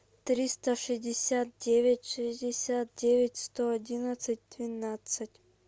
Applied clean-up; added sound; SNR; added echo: none; none; none; none.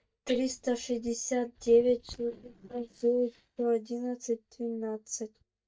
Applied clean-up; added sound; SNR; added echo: neural mask model DeepFilterNet 3.